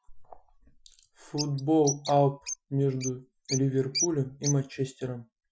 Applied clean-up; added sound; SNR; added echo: classical method Wiener filter.